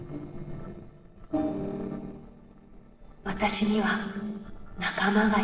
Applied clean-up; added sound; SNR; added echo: neural separator model SepFormer DNS4.